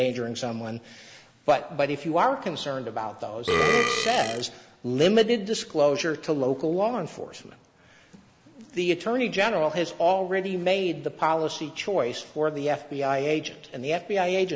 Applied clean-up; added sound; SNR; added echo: none; Burping, eructation; 1 dB; none.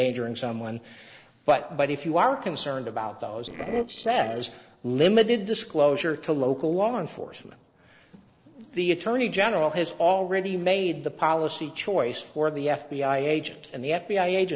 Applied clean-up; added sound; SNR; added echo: neural separator model SepFormer DNS4.